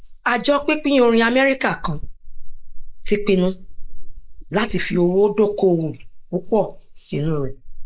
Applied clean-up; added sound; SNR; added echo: neural mask model Resemble Enhance denoiser.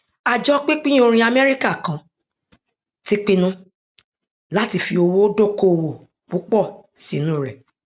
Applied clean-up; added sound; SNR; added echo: none; none; none; none.